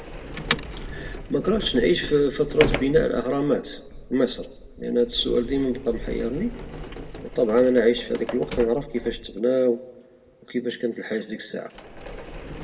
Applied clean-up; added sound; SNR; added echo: none; Sliding door; 10 dB; reverberation time 1.1 s.